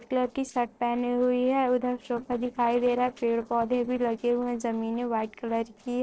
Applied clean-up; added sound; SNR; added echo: neural separator model SepFormer DNS4.